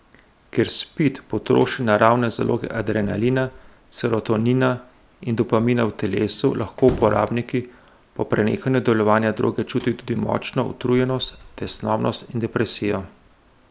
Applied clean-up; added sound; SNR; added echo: none; Squeak / Slam / Wood; 19 dB; none.